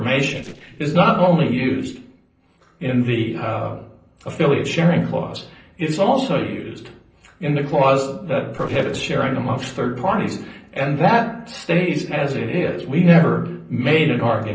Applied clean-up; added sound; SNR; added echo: neural separator model SepFormer DNS4.